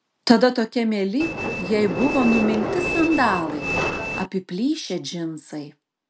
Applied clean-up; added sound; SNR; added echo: none; Train; 3 dB; none.